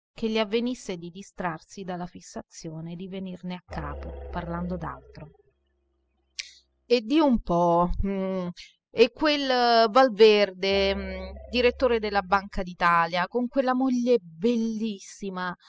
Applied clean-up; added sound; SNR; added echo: classical method spectral subtraction.